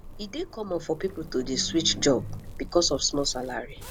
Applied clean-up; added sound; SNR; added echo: none; Zipper (clothing); 12 dB; none.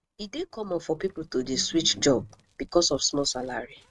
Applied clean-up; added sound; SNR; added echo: neural mask model RNNoise.